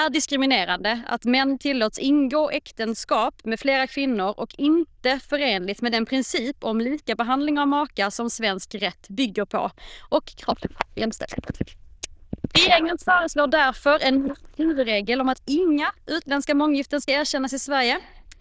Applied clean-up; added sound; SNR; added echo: neural diffusion model UNIVERSE++.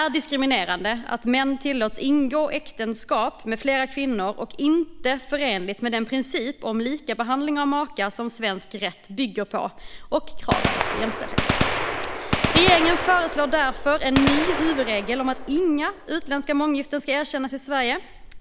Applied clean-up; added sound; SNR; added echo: none; Gunshot, gunfire; 6 dB; none.